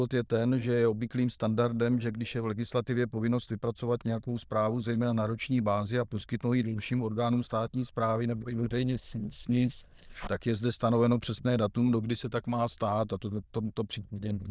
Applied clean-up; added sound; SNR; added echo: neural diffusion model UNIVERSE++.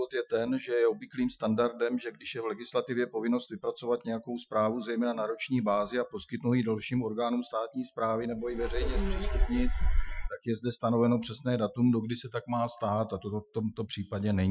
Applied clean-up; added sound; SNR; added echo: classical method Wiener filter.